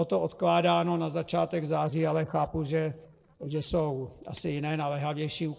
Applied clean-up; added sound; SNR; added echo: neural separator model SepFormer DNS4.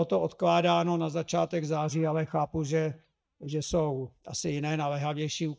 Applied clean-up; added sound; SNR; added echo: neural mask model DeepFilterNet 3.